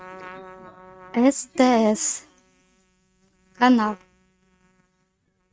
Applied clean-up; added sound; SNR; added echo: neural mask model RNNoise.